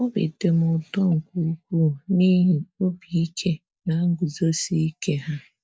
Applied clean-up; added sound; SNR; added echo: neural mask model DeepFilterNet 3.